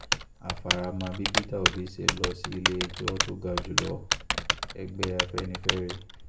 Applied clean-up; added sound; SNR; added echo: none; Typing; -4 dB; reverberation time 0.3 s.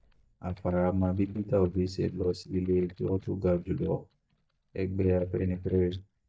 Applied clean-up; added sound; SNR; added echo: neural mask model DeepFilterNet 3.